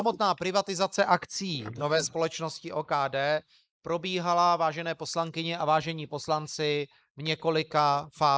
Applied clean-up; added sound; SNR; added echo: neural mask model Resemble Enhance denoiser.